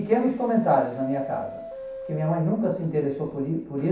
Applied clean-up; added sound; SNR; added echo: none; Subway, metro, underground; 15 dB; reverberation time 0.7 s.